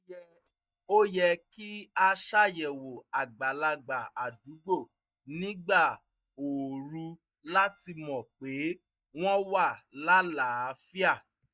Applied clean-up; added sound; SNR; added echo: neural mask model DeepFilterNet 3.